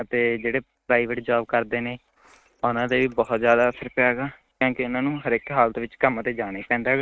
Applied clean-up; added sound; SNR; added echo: neural mask model RNNoise.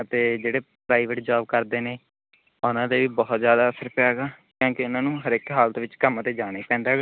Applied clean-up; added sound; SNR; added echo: none; none; none; none.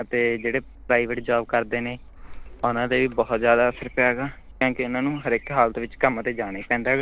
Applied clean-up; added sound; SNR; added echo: none; Printer; 19 dB; none.